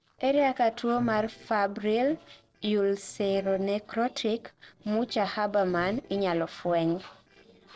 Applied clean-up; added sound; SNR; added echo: neural separator model SepFormer DNS4.